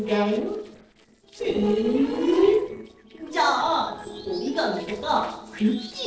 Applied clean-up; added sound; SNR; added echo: neural separator model SepFormer DNS4.